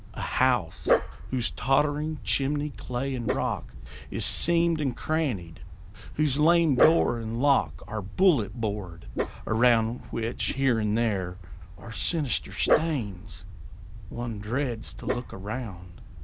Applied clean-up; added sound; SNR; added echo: none; Dog; 6 dB; none.